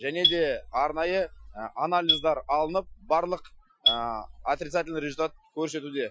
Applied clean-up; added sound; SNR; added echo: classical method Wiener filter.